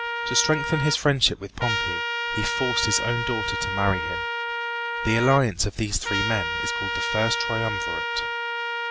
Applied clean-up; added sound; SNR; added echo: none; Trumpet; 2 dB; none.